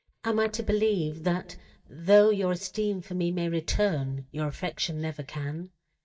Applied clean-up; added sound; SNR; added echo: neural mask model DeepFilterNet 3.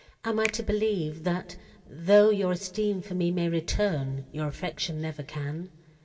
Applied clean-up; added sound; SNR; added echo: none; Finger snapping; 15 dB; reverberation time 2.8 s.